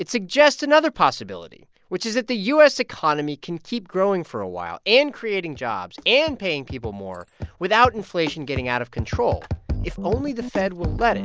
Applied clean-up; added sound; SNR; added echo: none; none; none; none.